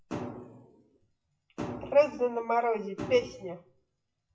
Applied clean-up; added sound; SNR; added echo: classical method WPE with log-MMSE.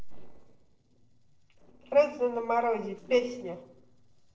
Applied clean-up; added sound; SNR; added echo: neural separator model SepFormer DNS4.